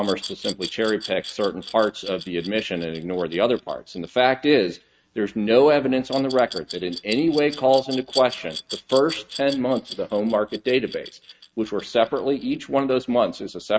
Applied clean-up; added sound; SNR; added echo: neural mask model RNNoise.